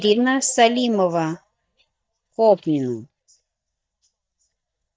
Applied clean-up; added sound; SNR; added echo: neural mask model DeepFilterNet 3.